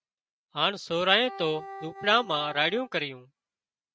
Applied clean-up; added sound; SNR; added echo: neural mask model RNNoise.